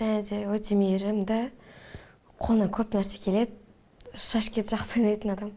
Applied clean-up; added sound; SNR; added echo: none; none; none; none.